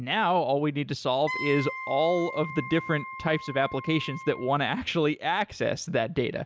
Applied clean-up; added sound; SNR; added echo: none; Wind instrument, woodwind instrument; 11 dB; none.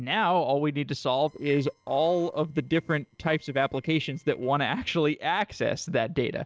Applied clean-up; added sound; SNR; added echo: neural separator model SepFormer DNS4.